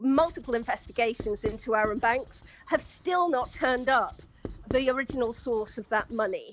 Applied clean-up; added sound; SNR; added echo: none; Writing; 15 dB; none.